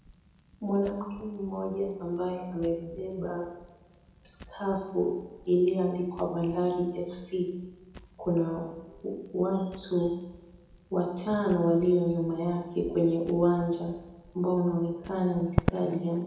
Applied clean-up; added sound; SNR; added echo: none; Crackle; 13 dB; reverberation time 0.9 s.